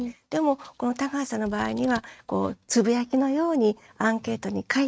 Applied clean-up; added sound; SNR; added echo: neural mask model RNNoise.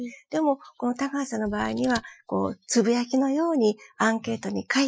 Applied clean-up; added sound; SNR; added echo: classical method Wiener filter.